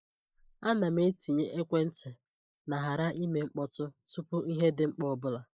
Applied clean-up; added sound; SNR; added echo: neural mask model Resemble Enhance denoiser.